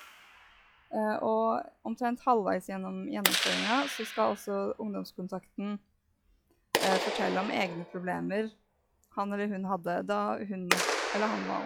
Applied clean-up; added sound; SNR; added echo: classical method log-MMSE.